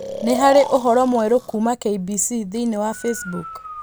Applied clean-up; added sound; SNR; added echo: none; Breathing; 13 dB; none.